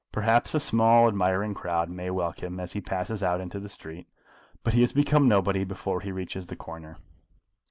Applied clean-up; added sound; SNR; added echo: none; none; none; none.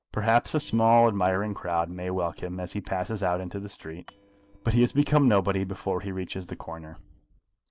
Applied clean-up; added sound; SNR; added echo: neural separator model SepFormer DNS4.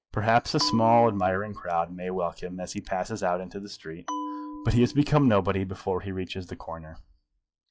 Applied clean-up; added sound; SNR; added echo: classical method log-MMSE.